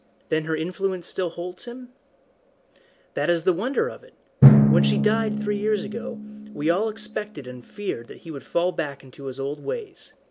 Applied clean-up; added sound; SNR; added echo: none; Drum; -1 dB; none.